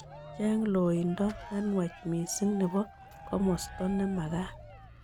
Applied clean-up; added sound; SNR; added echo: none; Cheering + Squeak / Accelerating, revving, vroom / Vehicle; 14 dB; none.